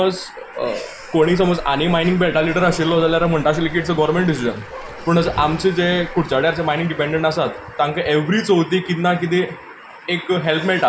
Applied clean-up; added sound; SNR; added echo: none; Bark; 18 dB; none.